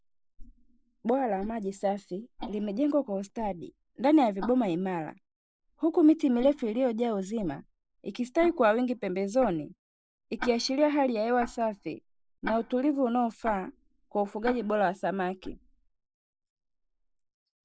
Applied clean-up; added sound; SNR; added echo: neural mask model Resemble Enhance denoiser.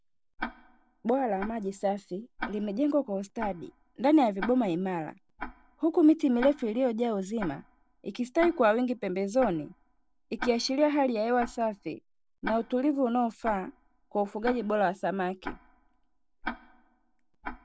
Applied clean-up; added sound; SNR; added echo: none; Tick-tock; 14 dB; none.